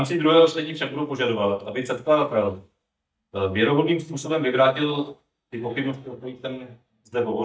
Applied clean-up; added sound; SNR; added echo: neural mask model DeepFilterNet 3.